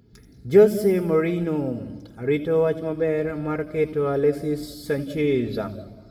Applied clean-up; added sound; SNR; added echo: none; none; none; reverberation time 1.3 s.